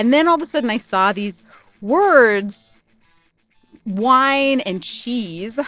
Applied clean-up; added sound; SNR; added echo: neural separator model SepFormer DNS4.